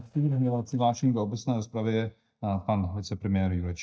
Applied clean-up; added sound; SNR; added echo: neural mask model DeepFilterNet 3.